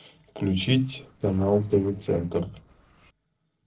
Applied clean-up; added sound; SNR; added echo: neural separator model SepFormer DNS4.